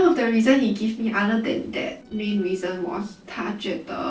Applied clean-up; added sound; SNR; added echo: neural separator model SepFormer DNS4.